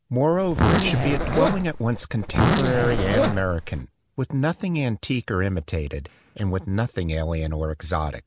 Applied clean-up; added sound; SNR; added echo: none; Zipper (clothing); -1 dB; none.